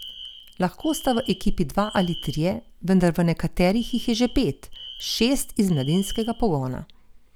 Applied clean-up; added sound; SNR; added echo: none; Alarm; 18 dB; none.